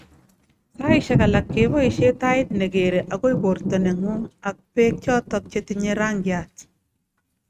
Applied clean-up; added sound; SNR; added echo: neural mask model RNNoise.